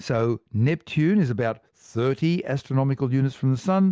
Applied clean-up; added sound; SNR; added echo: none; none; none; none.